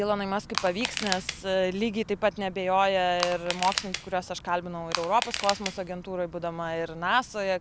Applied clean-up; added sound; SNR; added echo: none; Crushing; 7 dB; none.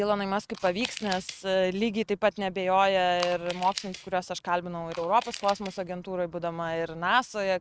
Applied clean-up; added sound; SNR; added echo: neural mask model RNNoise.